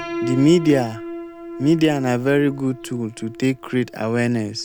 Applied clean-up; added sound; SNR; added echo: none; Piano; 12 dB; none.